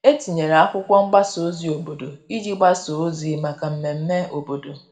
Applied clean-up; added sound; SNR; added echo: none; none; none; reverberation time 1.2 s.